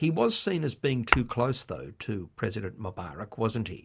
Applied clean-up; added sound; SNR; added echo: none; Tap / Glass; 2 dB; none.